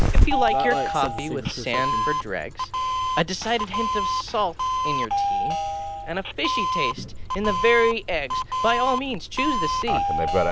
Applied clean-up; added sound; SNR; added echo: none; Doorbell; -3 dB; none.